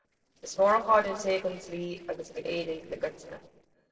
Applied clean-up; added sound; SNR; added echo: neural separator model SepFormer DNS4.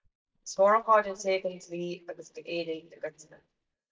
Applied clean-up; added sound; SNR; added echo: neural mask model DeepFilterNet 3.